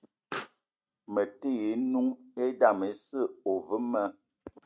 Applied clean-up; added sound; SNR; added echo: neural mask model RNNoise.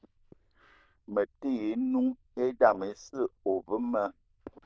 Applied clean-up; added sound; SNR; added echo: neural diffusion model UNIVERSE++.